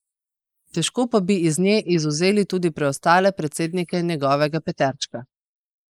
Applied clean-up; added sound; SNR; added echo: neural mask model Resemble Enhance denoiser.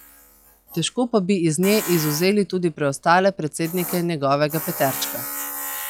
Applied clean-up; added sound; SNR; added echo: classical method log-MMSE.